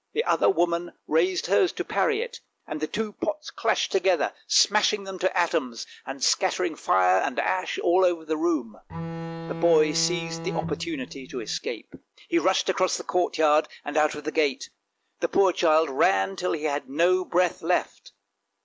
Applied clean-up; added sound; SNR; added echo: none; Bowed string instrument; 9 dB; none.